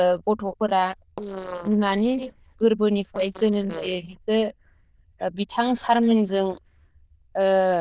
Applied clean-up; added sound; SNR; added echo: neural diffusion model UNIVERSE++.